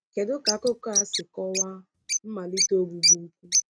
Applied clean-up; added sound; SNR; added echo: neural mask model RNNoise.